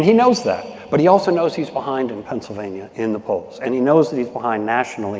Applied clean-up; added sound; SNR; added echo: none; none; none; none.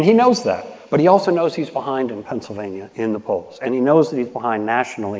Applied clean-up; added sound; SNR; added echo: neural mask model Resemble Enhance denoiser.